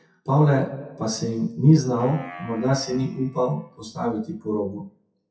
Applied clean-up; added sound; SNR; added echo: classical method WPE with log-MMSE.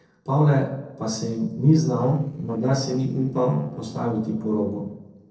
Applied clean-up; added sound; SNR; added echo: neural separator model SepFormer DNS4.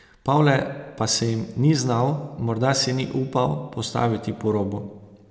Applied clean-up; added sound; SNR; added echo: none; none; none; none.